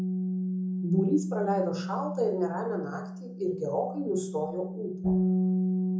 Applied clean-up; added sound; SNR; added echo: none; Bass guitar; 0 dB; reverberation time 0.6 s.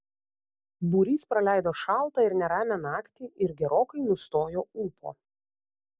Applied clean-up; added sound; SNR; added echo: none; none; none; none.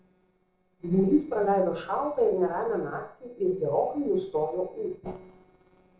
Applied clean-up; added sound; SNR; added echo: neural separator model SepFormer DNS4.